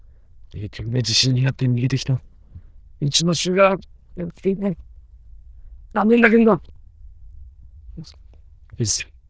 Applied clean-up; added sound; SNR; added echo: neural diffusion model UNIVERSE++.